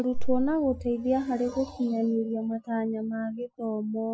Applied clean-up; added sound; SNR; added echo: classical method Wiener filter.